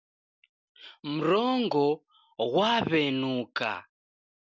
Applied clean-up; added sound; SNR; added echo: none; none; none; none.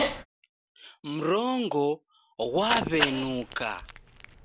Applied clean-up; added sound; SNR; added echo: none; Cat; 5 dB; none.